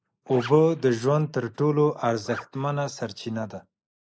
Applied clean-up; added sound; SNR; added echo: neural mask model Resemble Enhance denoiser.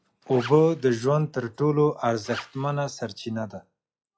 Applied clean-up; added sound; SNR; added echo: classical method log-MMSE.